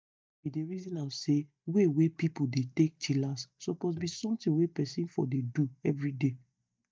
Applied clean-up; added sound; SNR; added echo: neural mask model DeepFilterNet 3.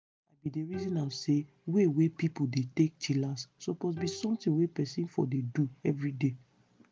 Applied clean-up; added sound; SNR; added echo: none; Bowed string instrument; 19 dB; none.